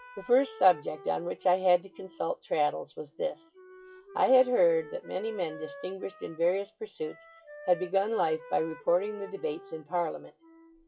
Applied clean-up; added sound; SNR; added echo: classical method WPE with log-MMSE.